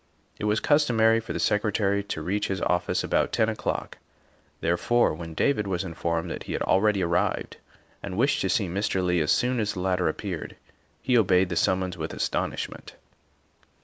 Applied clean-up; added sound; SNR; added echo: none; none; none; none.